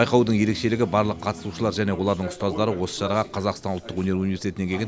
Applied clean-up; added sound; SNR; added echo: none; none; none; none.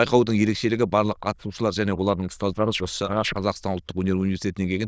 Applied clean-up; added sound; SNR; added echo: neural diffusion model UNIVERSE++.